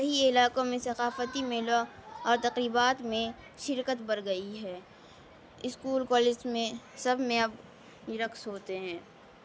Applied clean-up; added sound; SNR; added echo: none; none; none; none.